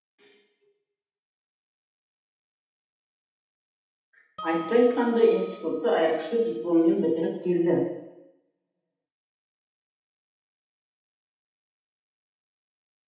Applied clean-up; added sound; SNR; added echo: none; Harp; 14 dB; reverberation time 0.8 s.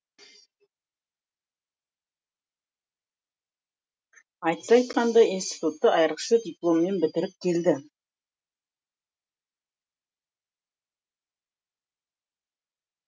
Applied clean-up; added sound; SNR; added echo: none; none; none; none.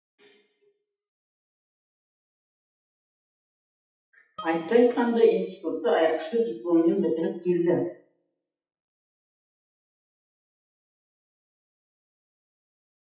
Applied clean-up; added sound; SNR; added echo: classical method WPE with log-MMSE.